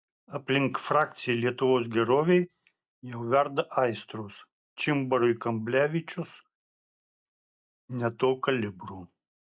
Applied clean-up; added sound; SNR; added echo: none; none; none; none.